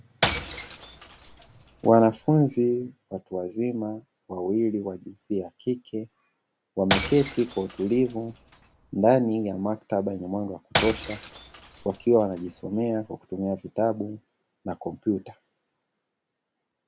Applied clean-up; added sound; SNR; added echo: none; Shatter / Crushing; 3 dB; none.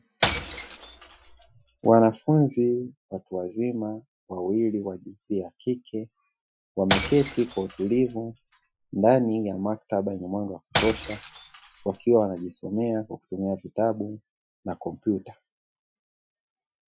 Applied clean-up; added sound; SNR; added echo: classical method Wiener filter.